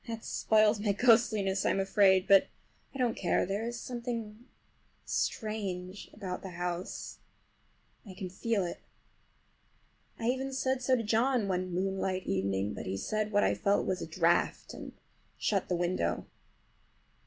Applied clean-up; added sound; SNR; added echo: none; none; none; none.